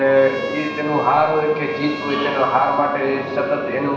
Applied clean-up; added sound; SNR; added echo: none; Trumpet; 13 dB; reverberation time 0.9 s.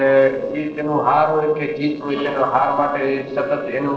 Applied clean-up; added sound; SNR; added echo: neural separator model SepFormer DNS4.